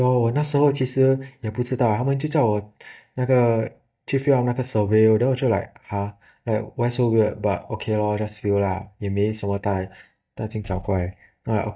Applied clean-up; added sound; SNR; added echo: neural mask model DeepFilterNet 3.